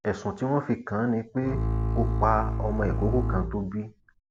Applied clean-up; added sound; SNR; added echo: none; Bowed string instrument; 0 dB; none.